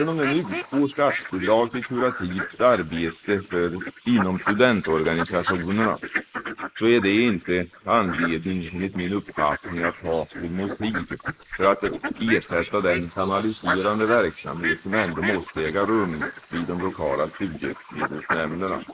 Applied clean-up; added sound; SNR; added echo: neural mask model Resemble Enhance denoiser.